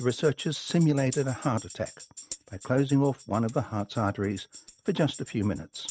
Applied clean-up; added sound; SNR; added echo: neural mask model RNNoise.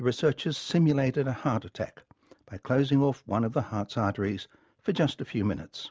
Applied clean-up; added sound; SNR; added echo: none; none; none; none.